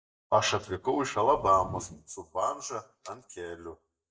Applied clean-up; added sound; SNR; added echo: neural mask model DeepFilterNet 3.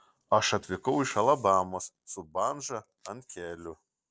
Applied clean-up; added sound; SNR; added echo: none; none; none; none.